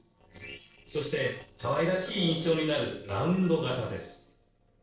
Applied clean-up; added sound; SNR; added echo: neural separator model SepFormer DNS4.